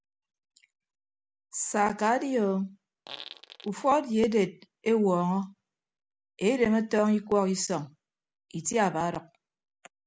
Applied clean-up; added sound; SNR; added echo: none; Fart; 18 dB; none.